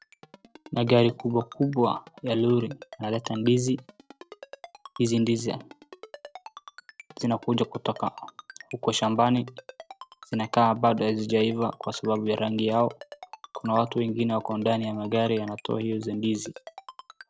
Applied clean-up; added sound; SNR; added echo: neural separator model SepFormer DNS4.